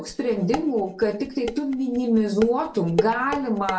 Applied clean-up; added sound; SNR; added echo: none; Dishes, pots, and pans; 9 dB; reverberation time 0.4 s.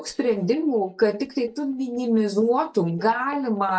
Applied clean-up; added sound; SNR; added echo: neural mask model DeepFilterNet 3.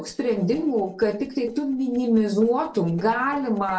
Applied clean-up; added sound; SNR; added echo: neural separator model SepFormer DNS4.